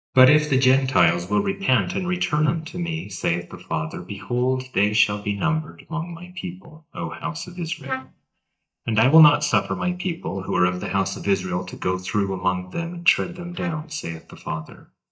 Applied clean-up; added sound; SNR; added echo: neural mask model DeepFilterNet 3.